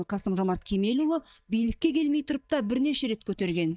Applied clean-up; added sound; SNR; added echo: neural mask model DeepFilterNet 3.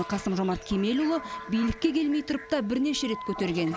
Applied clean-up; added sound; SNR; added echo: none; Wind instrument, woodwind instrument + Toilet flush; 14 dB; none.